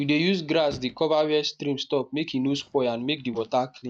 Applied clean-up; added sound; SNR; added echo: neural mask model DeepFilterNet 3.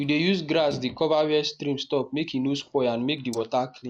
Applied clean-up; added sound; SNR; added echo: neural mask model Resemble Enhance denoiser.